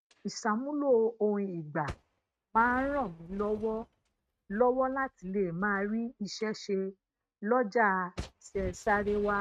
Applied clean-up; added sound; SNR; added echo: neural mask model RNNoise.